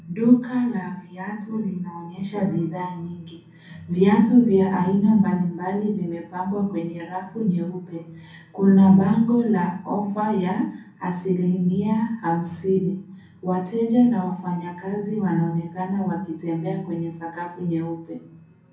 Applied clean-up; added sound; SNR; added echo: none; none; none; reverberation time 0.6 s.